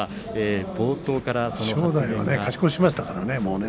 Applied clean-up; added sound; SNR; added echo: none; none; none; none.